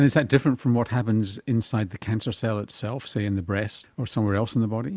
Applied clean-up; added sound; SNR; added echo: none; none; none; none.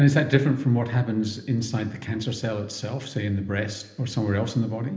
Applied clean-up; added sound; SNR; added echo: none; none; none; reverberation time 0.8 s.